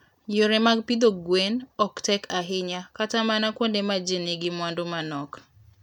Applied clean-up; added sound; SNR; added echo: none; none; none; none.